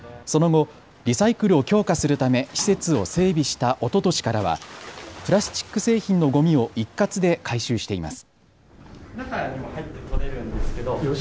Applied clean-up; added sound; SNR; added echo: none; none; none; none.